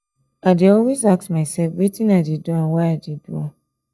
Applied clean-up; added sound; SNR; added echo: neural mask model DeepFilterNet 3.